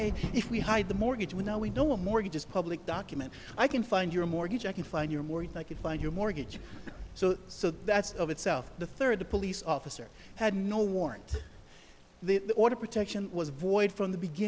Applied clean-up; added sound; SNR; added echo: none; Thunder / Rain; 12 dB; none.